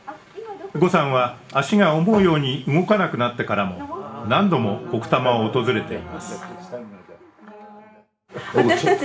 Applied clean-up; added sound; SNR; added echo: none; none; none; reverberation time 0.8 s.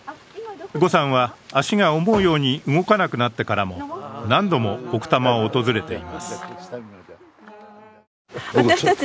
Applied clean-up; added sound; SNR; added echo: none; none; none; none.